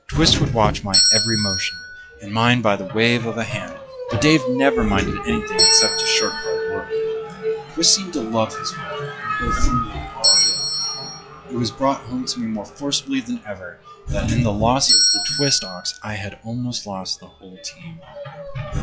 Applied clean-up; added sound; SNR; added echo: classical method log-MMSE.